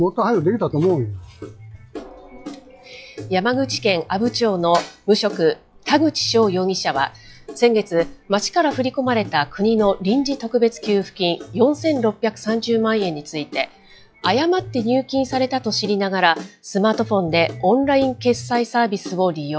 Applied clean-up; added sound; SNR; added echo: classical method log-MMSE.